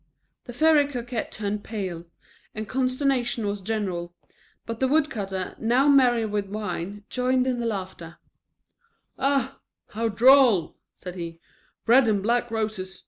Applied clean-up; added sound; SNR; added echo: none; none; none; none.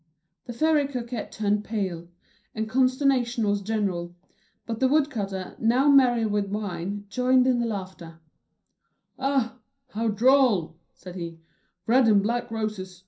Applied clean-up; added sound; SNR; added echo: none; none; none; reverberation time 0.3 s.